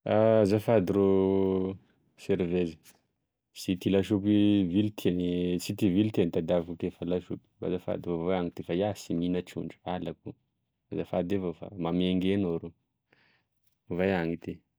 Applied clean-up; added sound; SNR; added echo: none; none; none; none.